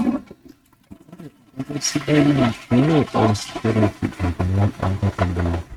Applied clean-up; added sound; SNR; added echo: neural mask model RNNoise.